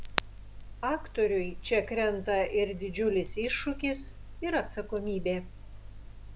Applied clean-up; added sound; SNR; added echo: none; Crackle; 9 dB; none.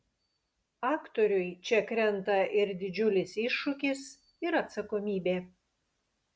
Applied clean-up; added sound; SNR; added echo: none; none; none; none.